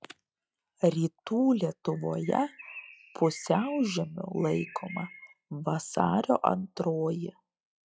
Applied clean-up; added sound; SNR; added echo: classical method log-MMSE.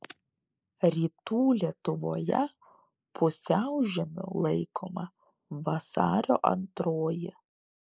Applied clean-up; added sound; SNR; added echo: neural mask model Resemble Enhance denoiser.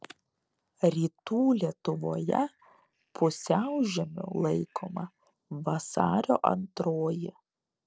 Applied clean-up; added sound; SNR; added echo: neural separator model SepFormer DNS4.